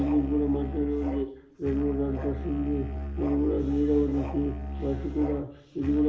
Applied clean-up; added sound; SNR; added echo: none; Musical instrument; 6 dB; reverberation time 1.6 s.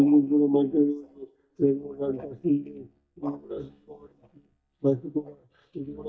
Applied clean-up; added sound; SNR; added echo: neural mask model DeepFilterNet 3.